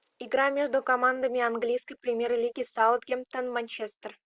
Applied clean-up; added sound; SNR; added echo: none; none; none; none.